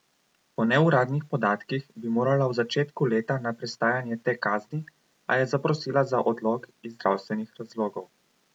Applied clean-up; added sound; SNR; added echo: none; none; none; none.